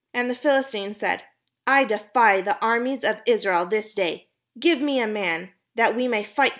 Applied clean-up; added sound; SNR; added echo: none; none; none; none.